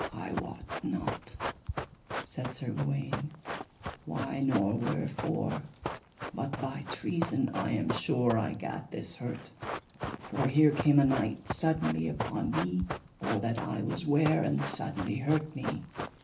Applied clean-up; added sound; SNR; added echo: none; Run; 8 dB; reverberation time 0.3 s.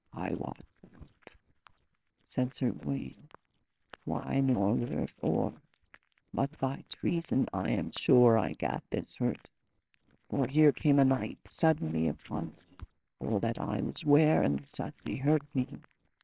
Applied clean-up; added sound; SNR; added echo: neural separator model SepFormer WHAMR!.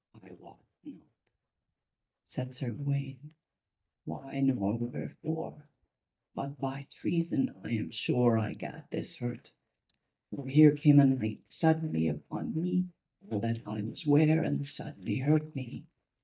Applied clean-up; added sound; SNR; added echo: neural mask model DeepFilterNet 3.